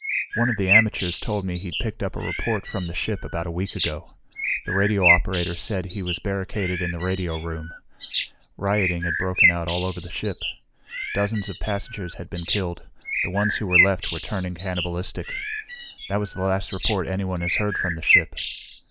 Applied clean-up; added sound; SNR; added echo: none; Bird; 0 dB; none.